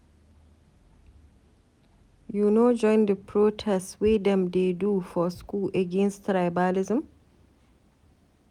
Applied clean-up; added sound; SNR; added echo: none; none; none; none.